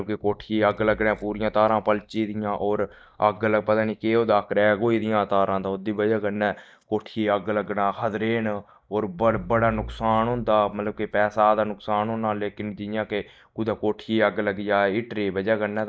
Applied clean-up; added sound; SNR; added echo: neural mask model DeepFilterNet 3.